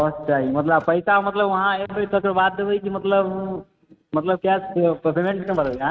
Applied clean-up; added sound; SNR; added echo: neural mask model RNNoise.